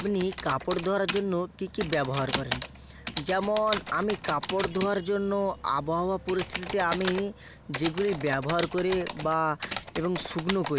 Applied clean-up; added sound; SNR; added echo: none; Typing; 9 dB; none.